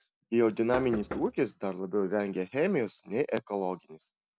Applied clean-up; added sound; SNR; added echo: none; Knock; 11 dB; none.